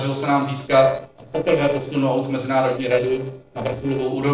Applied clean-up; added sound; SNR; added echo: neural separator model SepFormer DNS4.